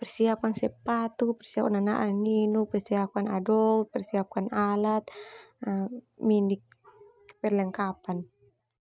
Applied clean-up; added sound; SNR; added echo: none; none; none; none.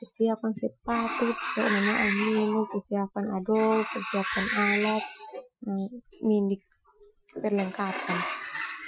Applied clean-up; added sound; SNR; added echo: classical method Wiener filter.